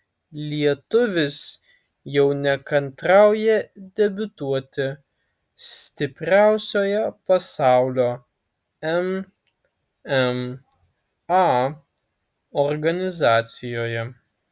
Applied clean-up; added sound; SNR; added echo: none; none; none; none.